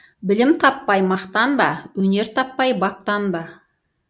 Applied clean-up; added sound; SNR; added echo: none; none; none; none.